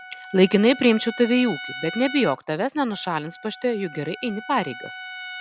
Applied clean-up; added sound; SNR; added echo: none; Trumpet; 14 dB; none.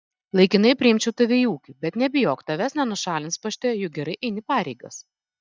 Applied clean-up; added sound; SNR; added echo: neural mask model DeepFilterNet 3.